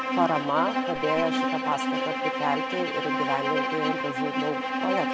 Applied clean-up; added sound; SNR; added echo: none; Bowed string instrument; -2 dB; none.